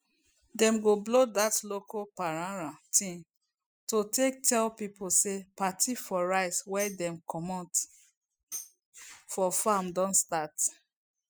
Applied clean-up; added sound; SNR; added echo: classical method spectral subtraction.